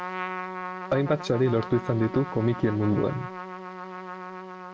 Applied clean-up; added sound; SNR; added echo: none; Trumpet; 9 dB; none.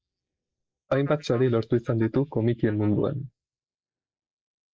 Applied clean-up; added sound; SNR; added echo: neural mask model Resemble Enhance denoiser.